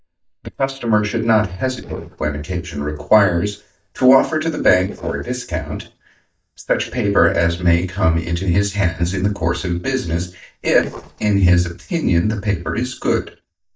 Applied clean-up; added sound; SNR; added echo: neural mask model DeepFilterNet 3.